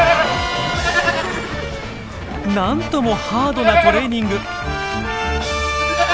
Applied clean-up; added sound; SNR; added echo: none; Livestock, farm animals, working animals; 2 dB; none.